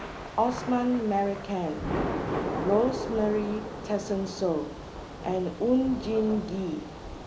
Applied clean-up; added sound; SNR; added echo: none; Thunder / Rain; 6 dB; none.